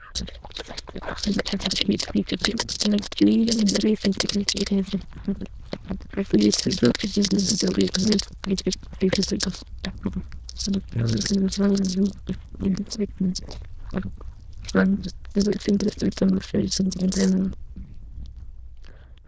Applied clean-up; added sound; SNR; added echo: neural diffusion model UNIVERSE++.